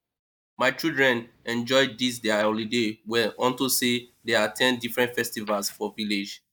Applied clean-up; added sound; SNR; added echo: neural mask model DeepFilterNet 3.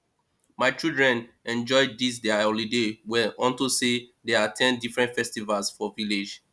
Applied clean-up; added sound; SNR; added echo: none; none; none; none.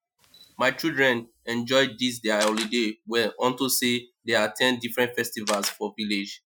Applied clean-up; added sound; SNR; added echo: classical method Wiener filter.